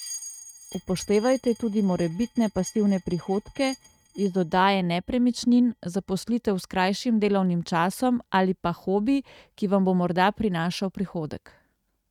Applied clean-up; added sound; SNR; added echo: neural mask model RNNoise.